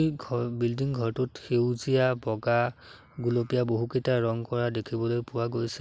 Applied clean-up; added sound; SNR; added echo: none; none; none; none.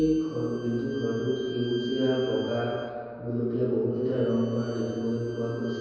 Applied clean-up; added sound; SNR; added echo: none; Bowed string instrument; 19 dB; reverberation time 2.2 s.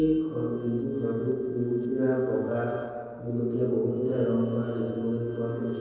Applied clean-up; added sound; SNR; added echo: neural separator model SepFormer DNS4.